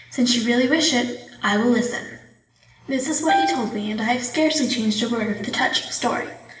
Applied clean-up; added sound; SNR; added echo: none; Piano; 3 dB; reverberation time 0.8 s.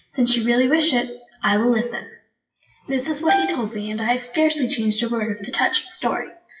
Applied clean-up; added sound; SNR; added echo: classical method WPE with log-MMSE.